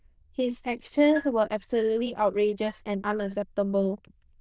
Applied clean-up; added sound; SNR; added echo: neural diffusion model UNIVERSE++.